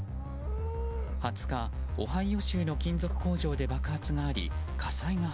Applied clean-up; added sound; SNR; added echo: none; Livestock, farm animals, working animals + Crackle; 18 dB; none.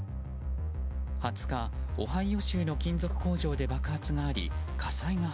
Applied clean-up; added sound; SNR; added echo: none; none; none; none.